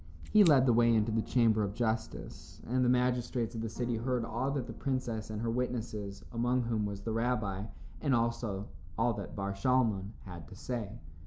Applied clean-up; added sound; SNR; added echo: none; Scissors + Piano; 17 dB; none.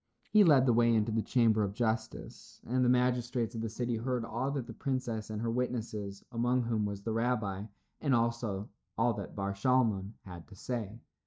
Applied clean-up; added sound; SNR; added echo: neural mask model DeepFilterNet 3.